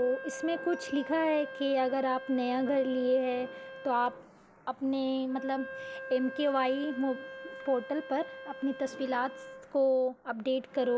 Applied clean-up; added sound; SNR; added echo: none; Wind instrument, woodwind instrument; 13 dB; none.